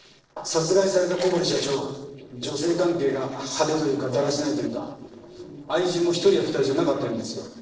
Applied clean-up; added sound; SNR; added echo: neural separator model SepFormer DNS4.